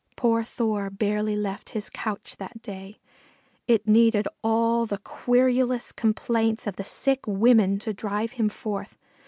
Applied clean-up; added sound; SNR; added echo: none; none; none; none.